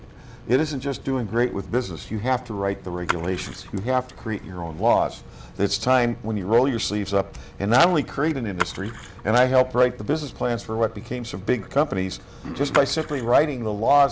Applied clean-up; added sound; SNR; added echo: none; Splash, splatter; 12 dB; none.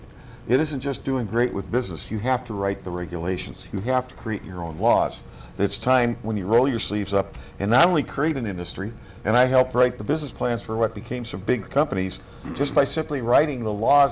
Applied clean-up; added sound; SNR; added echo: none; none; none; none.